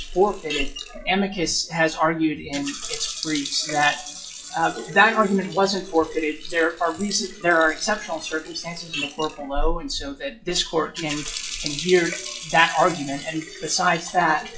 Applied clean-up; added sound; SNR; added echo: classical method WPE with log-MMSE.